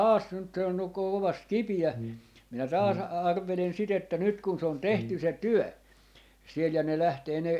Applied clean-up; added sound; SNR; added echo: none; Brass instrument; 12 dB; none.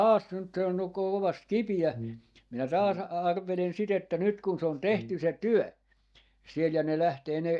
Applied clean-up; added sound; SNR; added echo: neural mask model DeepFilterNet 3.